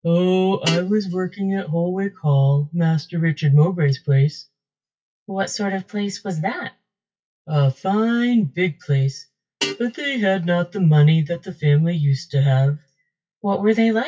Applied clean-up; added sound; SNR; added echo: classical method WPE with log-MMSE.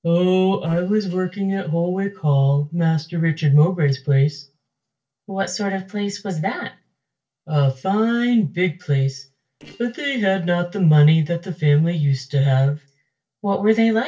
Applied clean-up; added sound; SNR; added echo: neural separator model SepFormer DNS4.